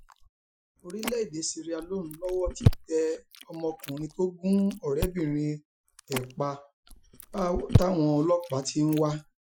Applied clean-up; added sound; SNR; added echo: classical method Wiener filter.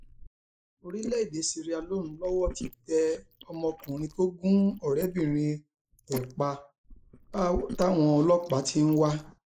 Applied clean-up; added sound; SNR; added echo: neural mask model Resemble Enhance denoiser.